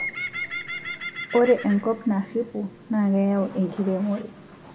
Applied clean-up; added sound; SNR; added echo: none; Bird; 12 dB; reverberation time 1.2 s.